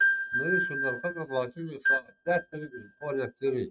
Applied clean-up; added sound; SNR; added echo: neural mask model RNNoise.